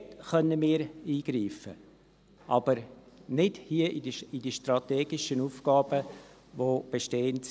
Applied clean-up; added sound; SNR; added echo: none; none; none; none.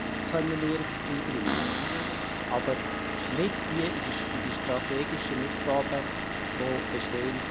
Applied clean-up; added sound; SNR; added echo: none; Engine / Vehicle + Cupboard open or close; -1 dB; none.